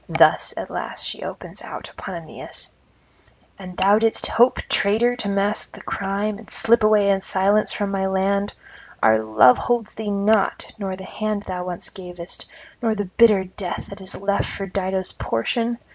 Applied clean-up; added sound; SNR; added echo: none; none; none; none.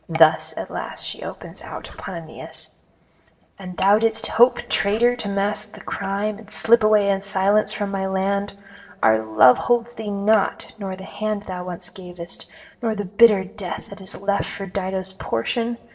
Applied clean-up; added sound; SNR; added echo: neural separator model SepFormer DNS4.